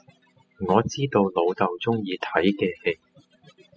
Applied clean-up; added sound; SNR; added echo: classical method spectral subtraction.